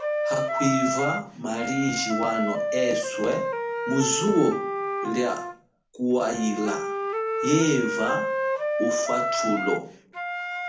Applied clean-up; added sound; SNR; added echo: none; Wind instrument, woodwind instrument; 1 dB; reverberation time 0.4 s.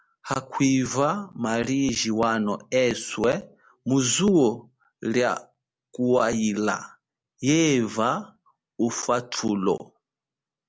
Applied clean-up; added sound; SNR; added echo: none; none; none; none.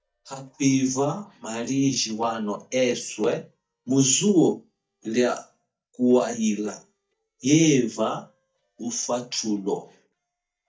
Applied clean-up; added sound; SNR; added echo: neural mask model DeepFilterNet 3.